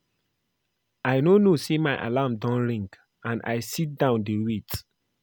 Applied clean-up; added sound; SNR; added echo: none; none; none; none.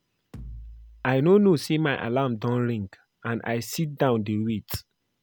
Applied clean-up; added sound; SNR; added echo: none; Bass drum; 18 dB; none.